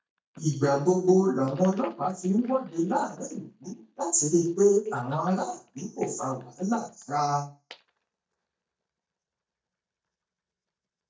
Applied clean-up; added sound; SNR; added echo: neural mask model DeepFilterNet 3.